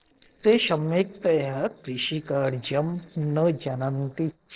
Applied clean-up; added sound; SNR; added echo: neural separator model SepFormer DNS4.